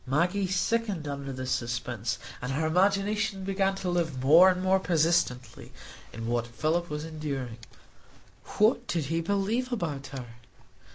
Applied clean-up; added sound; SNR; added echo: none; none; none; none.